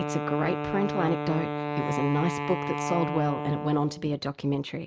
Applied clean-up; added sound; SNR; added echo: none; Wind instrument, woodwind instrument; 3 dB; none.